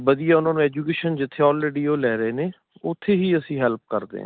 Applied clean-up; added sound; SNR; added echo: none; none; none; none.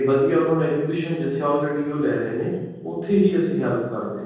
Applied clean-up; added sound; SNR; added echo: none; none; none; reverberation time 1.3 s.